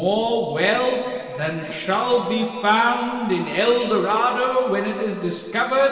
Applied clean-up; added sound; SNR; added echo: none; none; none; reverberation time 2.5 s.